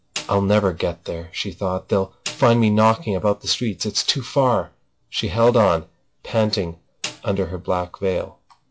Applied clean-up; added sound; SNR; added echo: classical method log-MMSE.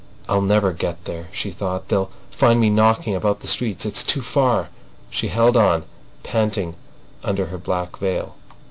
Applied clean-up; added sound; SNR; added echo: none; none; none; none.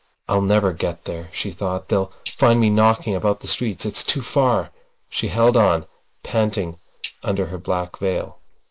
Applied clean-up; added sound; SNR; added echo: neural mask model Resemble Enhance denoiser.